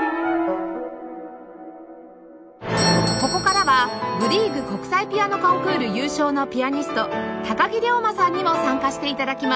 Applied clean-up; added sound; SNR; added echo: none; Doorbell; 14 dB; none.